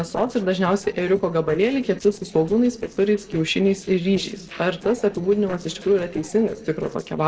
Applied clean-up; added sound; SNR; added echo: neural separator model SepFormer DNS4.